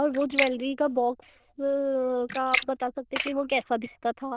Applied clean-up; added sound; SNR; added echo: neural diffusion model UNIVERSE++.